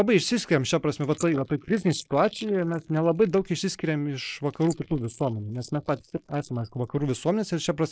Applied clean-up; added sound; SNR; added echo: neural mask model Resemble Enhance denoiser.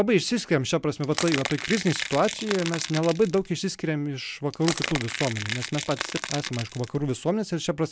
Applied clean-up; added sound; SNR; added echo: none; Crackle / Crushing; 7 dB; none.